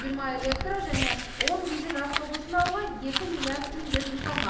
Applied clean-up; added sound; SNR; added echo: none; Crumpling, crinkling; 2 dB; reverberation time 0.8 s.